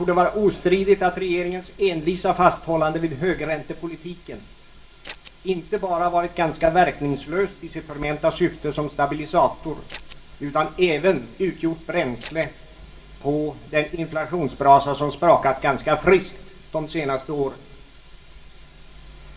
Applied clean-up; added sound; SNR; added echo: none; Scissors; 17 dB; reverberation time 0.5 s.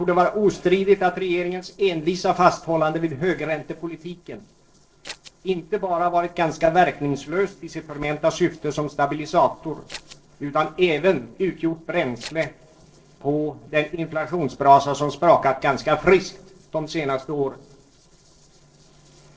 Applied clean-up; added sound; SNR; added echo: neural separator model SepFormer DNS4.